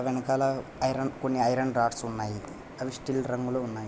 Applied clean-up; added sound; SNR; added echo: none; none; none; none.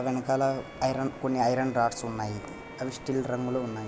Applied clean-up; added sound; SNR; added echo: none; Bowed string instrument; 19 dB; none.